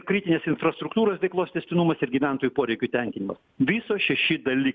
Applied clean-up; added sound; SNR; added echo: none; none; none; none.